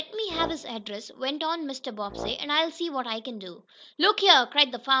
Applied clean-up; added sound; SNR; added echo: none; Brass instrument; 13 dB; none.